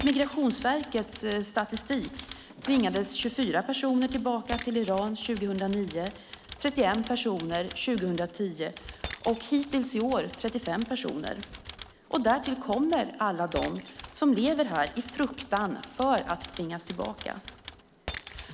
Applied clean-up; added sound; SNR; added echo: none; Typewriter + Shatter; 13 dB; none.